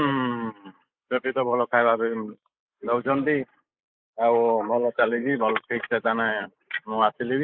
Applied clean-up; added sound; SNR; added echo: neural mask model Resemble Enhance denoiser.